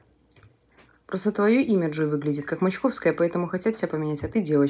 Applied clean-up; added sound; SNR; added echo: none; none; none; none.